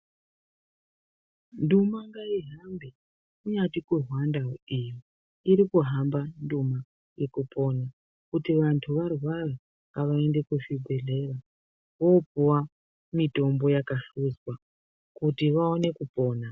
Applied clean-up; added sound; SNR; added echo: none; none; none; none.